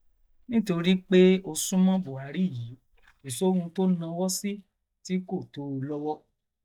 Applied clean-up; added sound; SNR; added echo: neural mask model DeepFilterNet 3.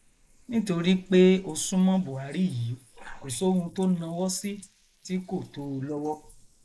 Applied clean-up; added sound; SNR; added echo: neural mask model Resemble Enhance denoiser.